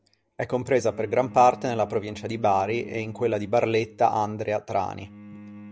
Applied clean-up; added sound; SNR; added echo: none; Bowed string instrument; 20 dB; none.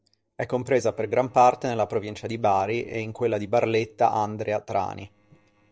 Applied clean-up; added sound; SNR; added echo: neural separator model SepFormer DNS4.